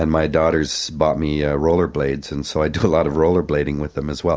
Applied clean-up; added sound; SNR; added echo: none; none; none; none.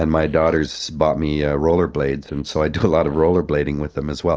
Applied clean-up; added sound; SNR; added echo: neural separator model SepFormer DNS4.